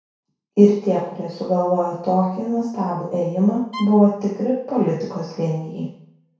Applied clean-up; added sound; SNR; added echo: none; Bowed string instrument; 18 dB; reverberation time 0.6 s.